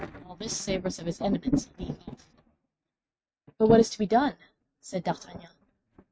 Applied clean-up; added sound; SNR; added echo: neural mask model RNNoise.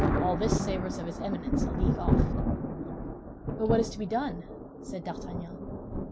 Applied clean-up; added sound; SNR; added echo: none; Thunder; -4 dB; none.